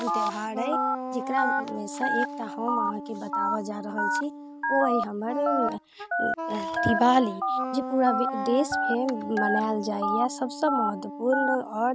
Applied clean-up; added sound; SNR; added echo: none; Wind instrument, woodwind instrument + Telephone; 1 dB; none.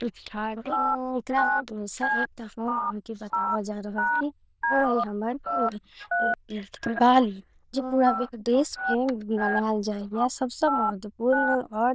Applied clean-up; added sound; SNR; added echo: neural diffusion model UNIVERSE++.